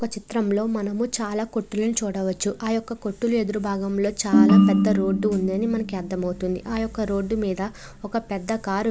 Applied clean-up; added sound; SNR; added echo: none; Ringtone; -4 dB; none.